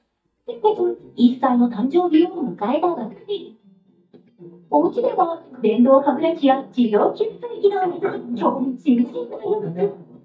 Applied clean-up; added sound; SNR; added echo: neural mask model DeepFilterNet 3.